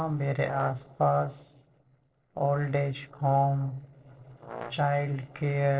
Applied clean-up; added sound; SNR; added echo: neural separator model SepFormer DNS4.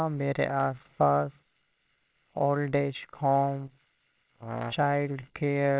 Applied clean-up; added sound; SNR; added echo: neural separator model SepFormer WHAMR!.